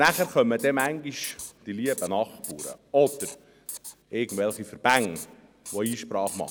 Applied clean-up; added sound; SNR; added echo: none; Writing; 14 dB; none.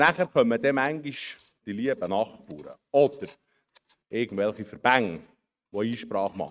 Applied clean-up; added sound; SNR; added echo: neural mask model RNNoise.